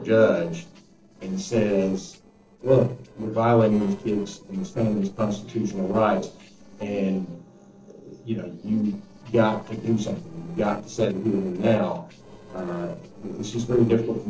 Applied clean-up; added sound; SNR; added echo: neural separator model SepFormer DNS4.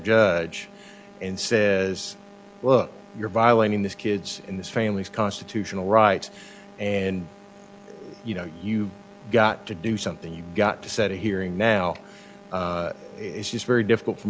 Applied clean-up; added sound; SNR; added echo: none; none; none; none.